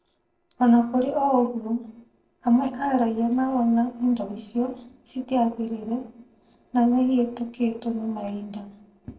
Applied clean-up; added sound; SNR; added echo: neural separator model SepFormer DNS4.